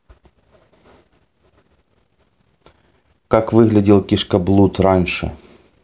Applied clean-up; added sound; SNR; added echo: none; none; none; none.